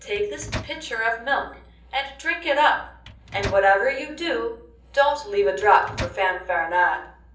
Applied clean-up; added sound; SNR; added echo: none; Microwave oven; 14 dB; reverberation time 0.6 s.